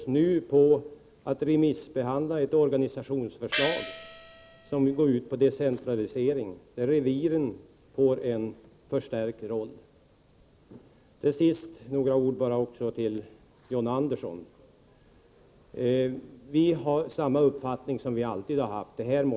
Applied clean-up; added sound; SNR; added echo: none; Gong; 7 dB; none.